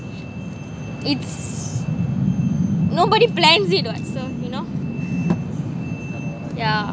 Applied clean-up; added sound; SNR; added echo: none; none; none; none.